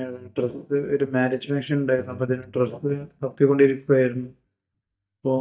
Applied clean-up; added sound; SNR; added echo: neural mask model DeepFilterNet 3.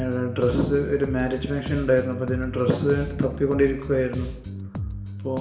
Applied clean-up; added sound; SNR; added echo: none; Bass guitar; 8 dB; reverberation time 0.9 s.